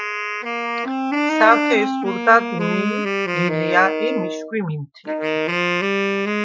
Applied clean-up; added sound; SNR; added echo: classical method Wiener filter.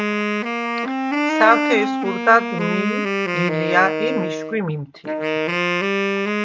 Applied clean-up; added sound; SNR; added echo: none; Wind instrument, woodwind instrument; -1 dB; none.